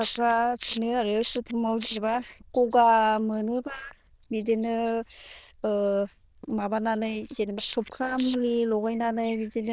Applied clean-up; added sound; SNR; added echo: neural diffusion model UNIVERSE++.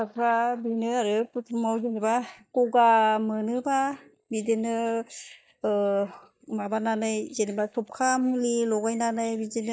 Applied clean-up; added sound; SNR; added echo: neural mask model DeepFilterNet 3.